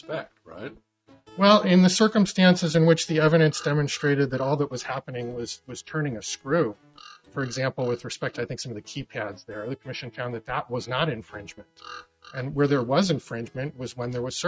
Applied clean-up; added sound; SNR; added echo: neural mask model RNNoise.